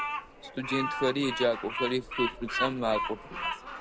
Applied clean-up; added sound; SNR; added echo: none; Bird vocalization, bird call, bird song; 3 dB; none.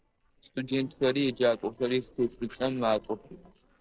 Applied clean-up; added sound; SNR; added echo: neural separator model SepFormer DNS4.